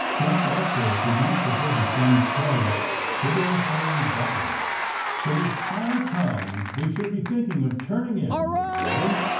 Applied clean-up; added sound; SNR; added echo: none; Applause / Crowd / Cheering; 2 dB; reverberation time 0.9 s.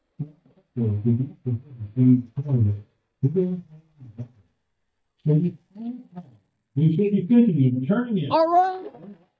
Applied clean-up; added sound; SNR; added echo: neural mask model DeepFilterNet 3.